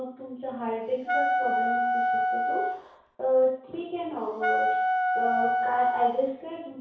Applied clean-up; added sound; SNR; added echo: none; Wind instrument, woodwind instrument; -4 dB; reverberation time 0.6 s.